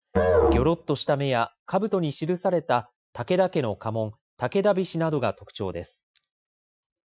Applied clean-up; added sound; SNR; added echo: classical method Wiener filter.